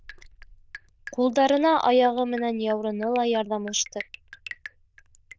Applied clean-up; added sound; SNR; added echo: neural diffusion model UNIVERSE++.